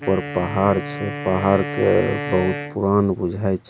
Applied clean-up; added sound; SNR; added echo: none; Wind instrument, woodwind instrument; 9 dB; none.